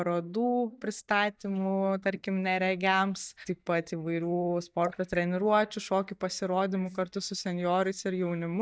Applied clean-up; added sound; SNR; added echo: neural mask model DeepFilterNet 3.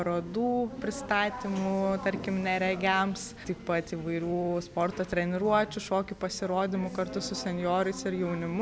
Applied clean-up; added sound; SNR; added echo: none; none; none; none.